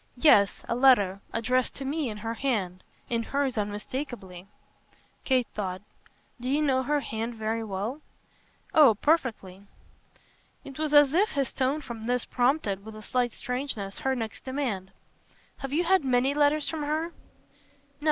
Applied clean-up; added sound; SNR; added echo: none; none; none; none.